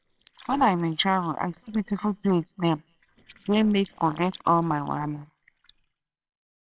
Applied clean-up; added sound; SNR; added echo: neural separator model SepFormer WHAMR!.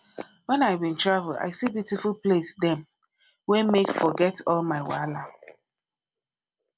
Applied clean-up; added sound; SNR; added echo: none; none; none; none.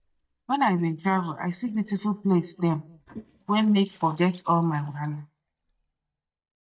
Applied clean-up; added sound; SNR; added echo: neural mask model DeepFilterNet 3.